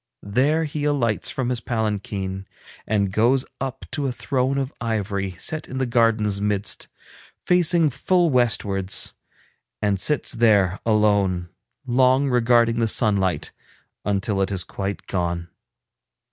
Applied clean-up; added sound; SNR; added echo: none; none; none; none.